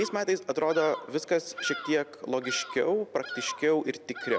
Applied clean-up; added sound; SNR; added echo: none; Bird vocalization, bird call, bird song; 12 dB; none.